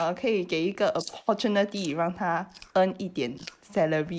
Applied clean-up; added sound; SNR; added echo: neural mask model Resemble Enhance denoiser.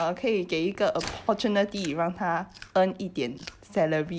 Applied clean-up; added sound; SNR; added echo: none; Chewing, mastication + Gunshot, gunfire; 19 dB; none.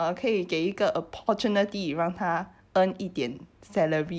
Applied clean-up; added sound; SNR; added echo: none; none; none; none.